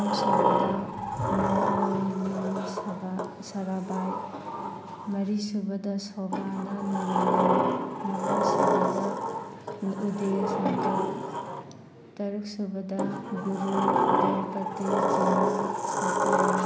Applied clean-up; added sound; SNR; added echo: none; Sliding door; -3 dB; none.